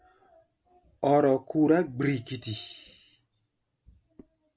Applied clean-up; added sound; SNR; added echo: none; none; none; none.